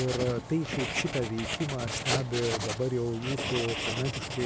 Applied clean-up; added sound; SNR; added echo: none; Writing; 3 dB; none.